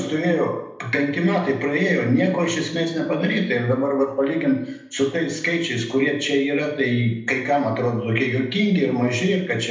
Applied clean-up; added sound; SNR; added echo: none; none; none; reverberation time 0.7 s.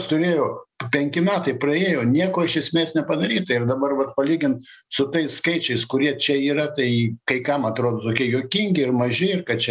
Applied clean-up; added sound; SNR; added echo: none; none; none; none.